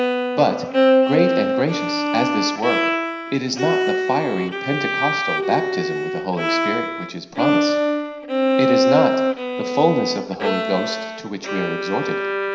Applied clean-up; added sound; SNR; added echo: none; Bowed string instrument; -3 dB; reverberation time 0.9 s.